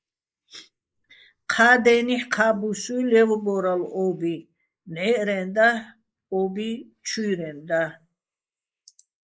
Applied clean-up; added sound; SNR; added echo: neural mask model Resemble Enhance denoiser.